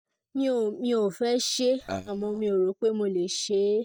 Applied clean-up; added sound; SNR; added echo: neural mask model DeepFilterNet 3.